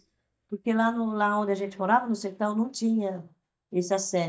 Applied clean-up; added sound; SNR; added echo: neural mask model DeepFilterNet 3.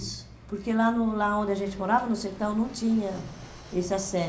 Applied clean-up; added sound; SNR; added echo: none; Fixed-wing aircraft, airplane; 20 dB; reverberation time 0.4 s.